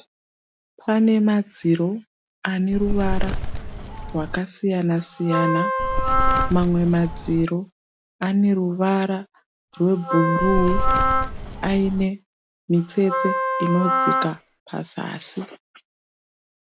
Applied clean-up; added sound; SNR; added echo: none; Bird + Wind instrument, woodwind instrument; -1 dB; none.